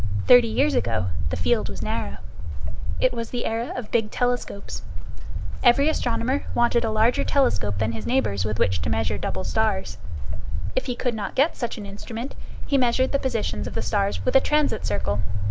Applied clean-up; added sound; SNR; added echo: none; Walk, footsteps; -4 dB; none.